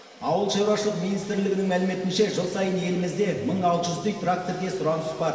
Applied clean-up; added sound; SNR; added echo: none; none; none; reverberation time 2.7 s.